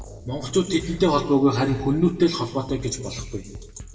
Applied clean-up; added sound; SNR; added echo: none; Drum kit; 17 dB; reverberation time 1.1 s.